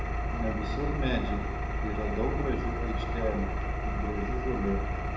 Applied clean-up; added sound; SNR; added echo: none; Engine; -4 dB; reverberation time 0.7 s.